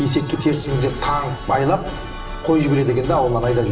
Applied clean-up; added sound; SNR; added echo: none; none; none; reverberation time 1.2 s.